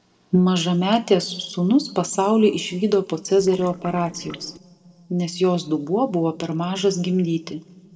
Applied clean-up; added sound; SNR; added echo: neural separator model SepFormer DNS4.